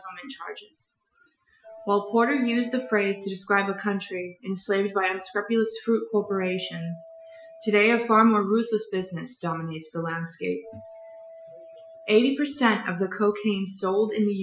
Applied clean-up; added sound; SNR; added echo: classical method Wiener filter.